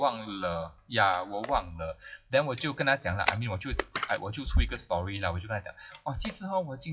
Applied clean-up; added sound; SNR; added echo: classical method WPE with log-MMSE.